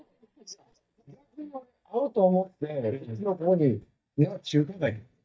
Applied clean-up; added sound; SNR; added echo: neural mask model DeepFilterNet 3.